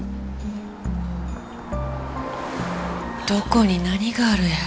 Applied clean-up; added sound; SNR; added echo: none; Car passing by; 12 dB; none.